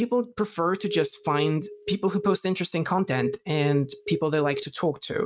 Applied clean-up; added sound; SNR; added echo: neural mask model RNNoise.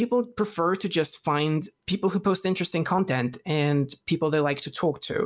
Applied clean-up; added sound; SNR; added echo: none; none; none; none.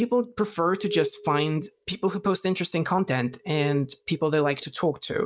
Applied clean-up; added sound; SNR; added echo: neural mask model DeepFilterNet 3.